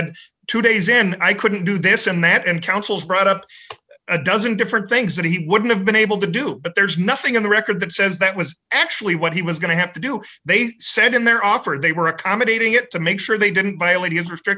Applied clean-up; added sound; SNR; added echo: none; none; none; none.